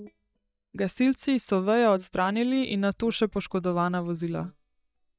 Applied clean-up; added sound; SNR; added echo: neural mask model DeepFilterNet 3.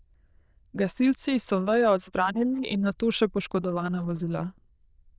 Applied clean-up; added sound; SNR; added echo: neural diffusion model UNIVERSE++.